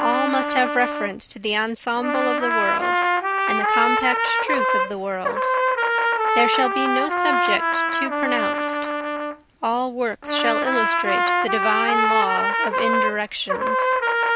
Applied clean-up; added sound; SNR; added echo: none; Trumpet; -4 dB; none.